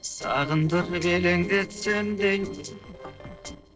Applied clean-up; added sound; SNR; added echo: neural separator model SepFormer DNS4.